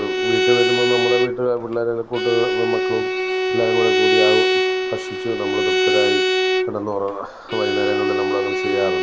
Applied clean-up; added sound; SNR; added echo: none; Bowed string instrument; -4 dB; none.